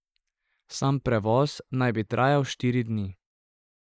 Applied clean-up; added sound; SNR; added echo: neural mask model Resemble Enhance denoiser.